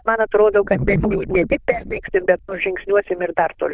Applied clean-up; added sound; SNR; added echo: neural diffusion model UNIVERSE++.